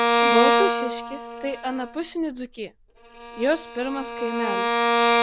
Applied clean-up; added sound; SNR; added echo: none; Bowed string instrument; -5 dB; none.